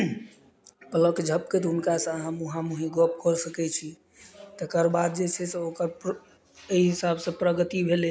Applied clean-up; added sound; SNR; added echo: none; none; none; none.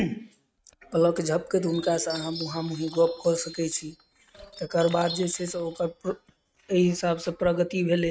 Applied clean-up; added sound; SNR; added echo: neural mask model RNNoise.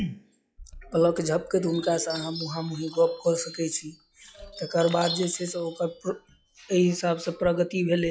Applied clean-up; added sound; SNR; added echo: classical method log-MMSE.